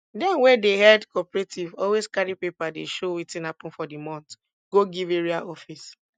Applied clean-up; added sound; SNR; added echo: none; none; none; none.